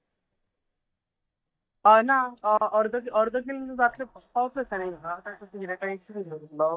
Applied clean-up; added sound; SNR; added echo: neural mask model DeepFilterNet 3.